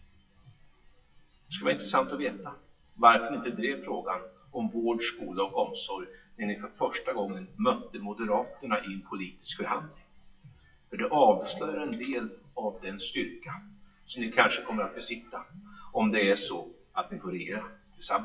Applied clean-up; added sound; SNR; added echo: classical method WPE with log-MMSE.